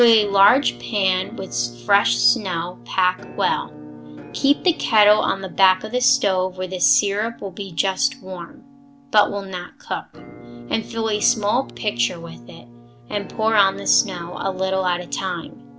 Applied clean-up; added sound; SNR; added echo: none; Musical instrument; 17 dB; none.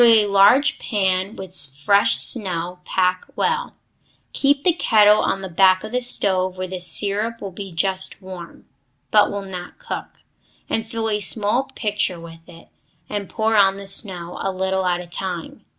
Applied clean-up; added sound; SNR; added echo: none; none; none; none.